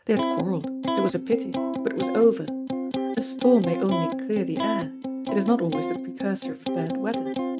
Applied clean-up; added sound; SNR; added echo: neural mask model RNNoise.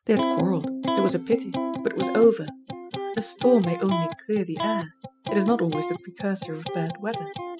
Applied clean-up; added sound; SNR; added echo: classical method spectral subtraction.